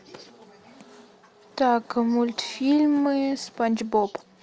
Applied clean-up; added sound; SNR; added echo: none; none; none; none.